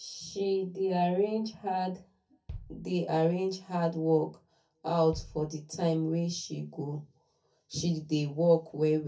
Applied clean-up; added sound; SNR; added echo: none; Bass drum; 19 dB; reverberation time 0.3 s.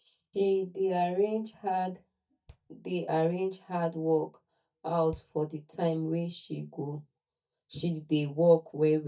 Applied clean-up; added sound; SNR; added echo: neural mask model DeepFilterNet 3.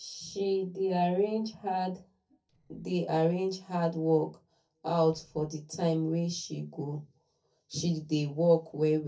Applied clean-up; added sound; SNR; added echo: neural separator model SepFormer DNS4.